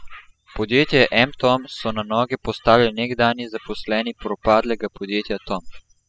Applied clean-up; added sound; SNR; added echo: classical method spectral subtraction.